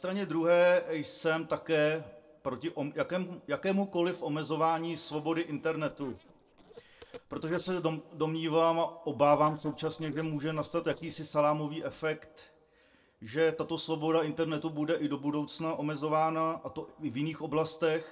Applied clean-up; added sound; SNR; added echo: neural separator model SepFormer DNS4.